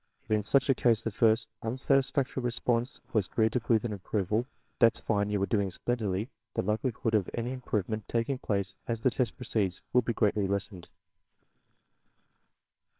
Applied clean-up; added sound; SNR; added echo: neural separator model SepFormer WHAMR!.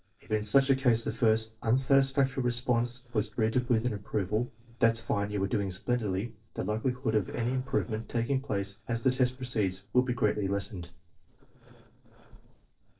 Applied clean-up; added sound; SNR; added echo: neural separator model SepFormer DNS4.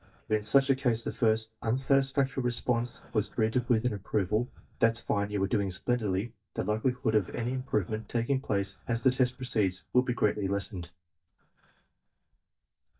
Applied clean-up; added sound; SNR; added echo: neural mask model DeepFilterNet 3.